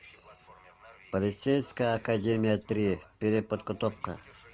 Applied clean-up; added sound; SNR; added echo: none; none; none; none.